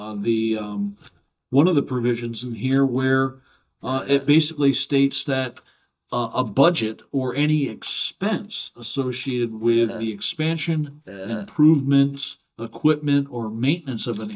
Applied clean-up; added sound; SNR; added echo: neural mask model DeepFilterNet 3.